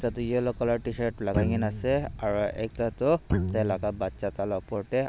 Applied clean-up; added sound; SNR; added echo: none; Guitar; 4 dB; none.